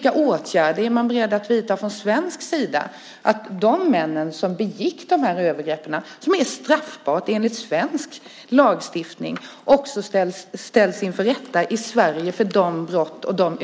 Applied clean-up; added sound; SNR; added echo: none; none; none; none.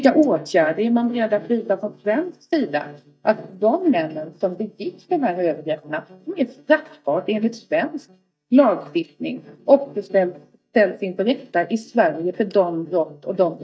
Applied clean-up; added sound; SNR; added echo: neural mask model DeepFilterNet 3.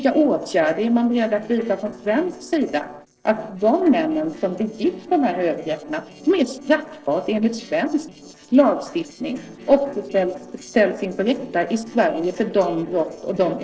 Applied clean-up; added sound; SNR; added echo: neural separator model SepFormer DNS4.